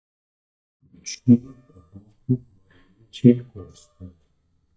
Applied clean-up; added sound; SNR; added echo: neural mask model DeepFilterNet 3.